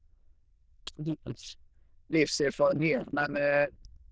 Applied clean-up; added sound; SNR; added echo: neural diffusion model UNIVERSE++.